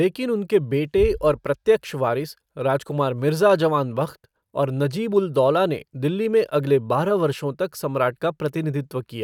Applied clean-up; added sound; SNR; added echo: neural mask model RNNoise.